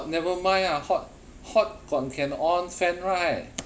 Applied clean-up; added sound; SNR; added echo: none; none; none; none.